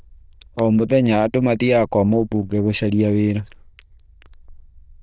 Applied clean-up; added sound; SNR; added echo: neural diffusion model UNIVERSE++.